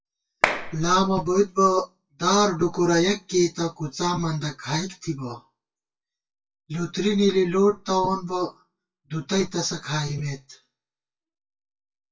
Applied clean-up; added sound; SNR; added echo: classical method WPE with log-MMSE.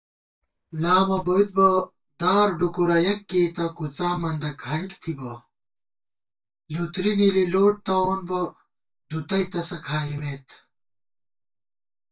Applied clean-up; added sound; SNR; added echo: neural mask model DeepFilterNet 3.